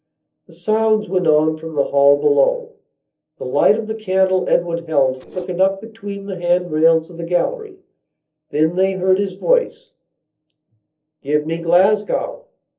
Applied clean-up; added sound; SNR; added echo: neural separator model SepFormer DNS4.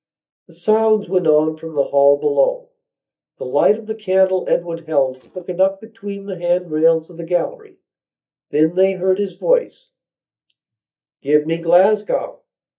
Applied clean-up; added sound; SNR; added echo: neural mask model DeepFilterNet 3.